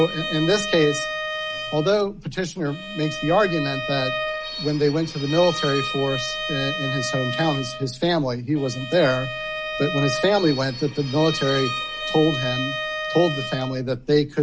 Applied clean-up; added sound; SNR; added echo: none; Bowed string instrument; 7 dB; none.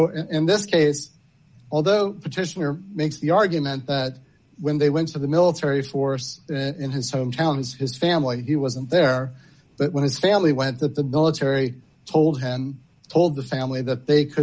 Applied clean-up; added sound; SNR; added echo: none; none; none; none.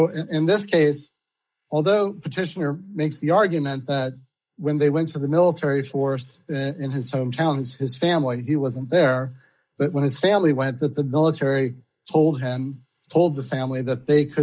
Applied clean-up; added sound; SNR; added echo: neural mask model Resemble Enhance denoiser.